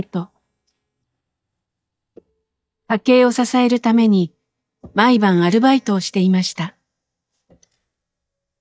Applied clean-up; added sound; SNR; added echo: neural mask model DeepFilterNet 3.